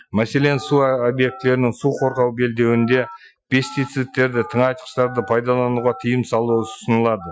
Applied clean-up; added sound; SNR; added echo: classical method Wiener filter.